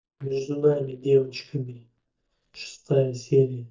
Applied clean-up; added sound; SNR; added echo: neural mask model DeepFilterNet 3.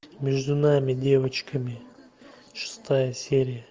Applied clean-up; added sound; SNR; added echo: none; none; none; none.